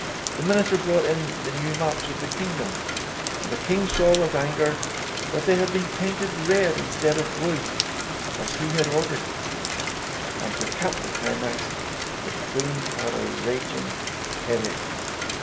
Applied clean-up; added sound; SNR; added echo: none; Rain; 2 dB; reverberation time 2.9 s.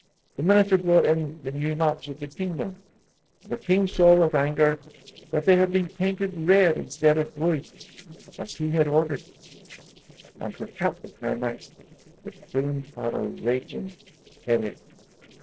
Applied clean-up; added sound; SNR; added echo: neural separator model SepFormer DNS4.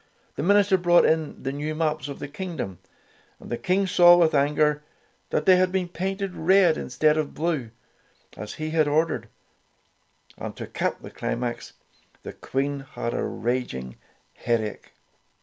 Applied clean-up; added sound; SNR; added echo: none; none; none; none.